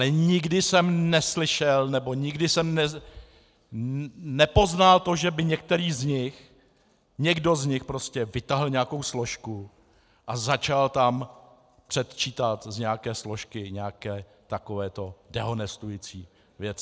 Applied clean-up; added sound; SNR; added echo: none; none; none; none.